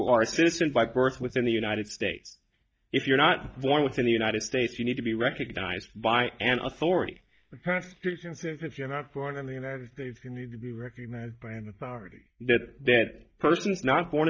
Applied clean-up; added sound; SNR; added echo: neural mask model DeepFilterNet 3.